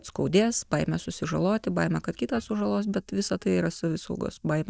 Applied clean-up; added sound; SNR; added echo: neural mask model DeepFilterNet 3.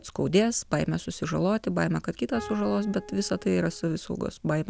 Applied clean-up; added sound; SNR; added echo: none; Piano; 15 dB; none.